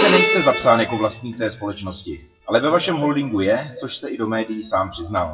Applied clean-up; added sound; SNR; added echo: classical method WPE with log-MMSE.